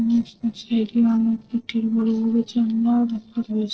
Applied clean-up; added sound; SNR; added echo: neural separator model SepFormer DNS4.